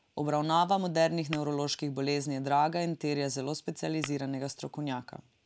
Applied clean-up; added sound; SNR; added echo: none; Tap / Glass; 15 dB; none.